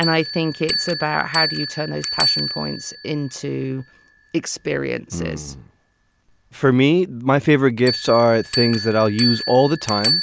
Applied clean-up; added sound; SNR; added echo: none; Bell; 7 dB; none.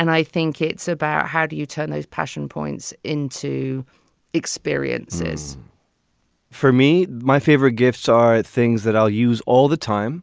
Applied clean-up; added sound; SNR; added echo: none; none; none; none.